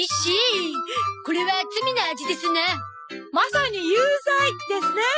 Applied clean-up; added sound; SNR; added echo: classical method spectral subtraction.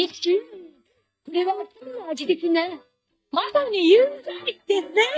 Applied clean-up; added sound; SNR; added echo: neural mask model DeepFilterNet 3.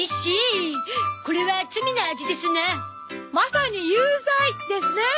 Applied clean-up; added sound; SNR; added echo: none; none; none; none.